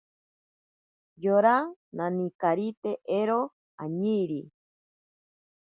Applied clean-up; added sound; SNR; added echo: none; none; none; none.